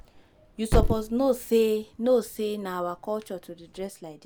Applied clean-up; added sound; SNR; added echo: none; Thump, thud; 5 dB; none.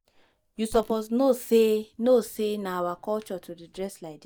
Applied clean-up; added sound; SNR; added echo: neural mask model DeepFilterNet 3.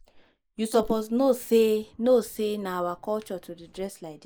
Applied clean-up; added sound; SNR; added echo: neural mask model Resemble Enhance denoiser.